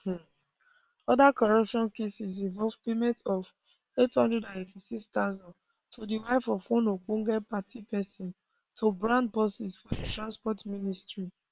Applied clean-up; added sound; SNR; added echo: neural separator model SepFormer WHAM!.